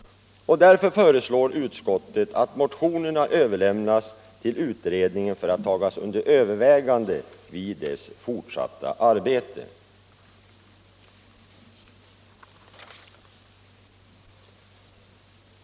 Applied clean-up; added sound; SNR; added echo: none; none; none; none.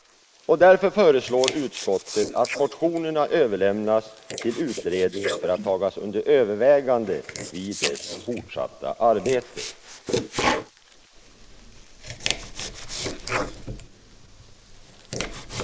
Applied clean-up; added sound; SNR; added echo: neural mask model Resemble Enhance denoiser.